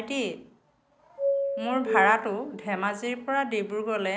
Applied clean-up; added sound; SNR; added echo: none; Doorbell; 3 dB; none.